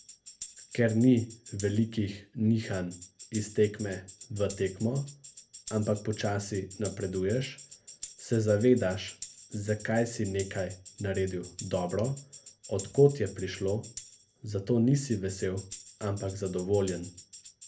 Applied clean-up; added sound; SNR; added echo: none; Tambourine; 18 dB; reverberation time 0.3 s.